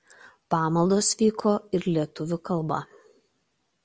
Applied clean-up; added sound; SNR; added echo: none; none; none; none.